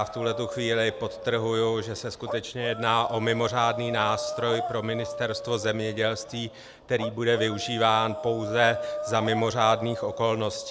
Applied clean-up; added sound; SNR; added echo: none; Dog; 9 dB; none.